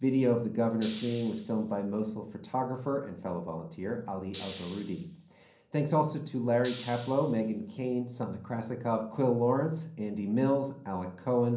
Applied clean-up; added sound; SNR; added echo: none; Hiss; 19 dB; reverberation time 0.6 s.